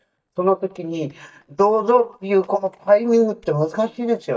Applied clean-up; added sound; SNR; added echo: neural mask model DeepFilterNet 3.